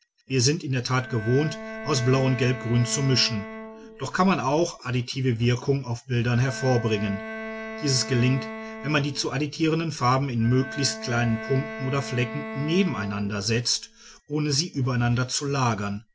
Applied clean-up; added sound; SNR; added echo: none; Bowed string instrument; 12 dB; none.